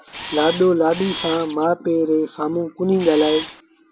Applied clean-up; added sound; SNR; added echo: none; Camera; 10 dB; none.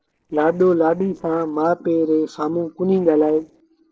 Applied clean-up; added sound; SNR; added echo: neural separator model SepFormer DNS4.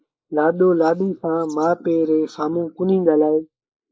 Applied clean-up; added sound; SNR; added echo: neural mask model Resemble Enhance denoiser.